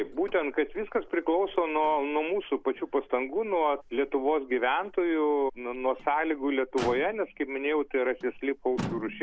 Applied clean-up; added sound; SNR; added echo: none; Motor vehicle (road); 17 dB; none.